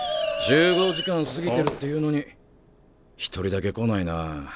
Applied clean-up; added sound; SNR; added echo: none; none; none; none.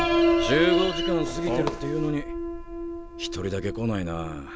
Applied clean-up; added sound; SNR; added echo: none; Piano; 0 dB; none.